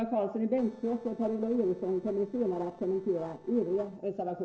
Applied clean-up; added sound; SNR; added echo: neural separator model SepFormer DNS4.